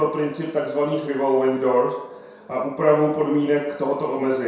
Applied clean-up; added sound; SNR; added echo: none; none; none; reverberation time 0.7 s.